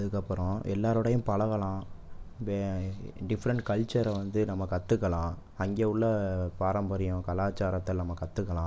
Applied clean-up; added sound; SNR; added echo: none; none; none; none.